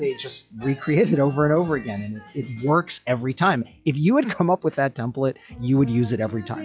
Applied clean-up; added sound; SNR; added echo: classical method log-MMSE.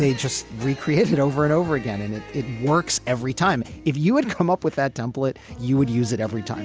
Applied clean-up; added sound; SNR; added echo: none; none; none; none.